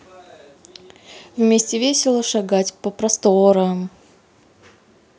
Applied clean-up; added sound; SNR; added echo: none; none; none; none.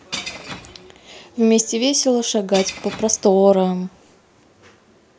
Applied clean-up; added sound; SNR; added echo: none; Shatter / Crushing; 17 dB; none.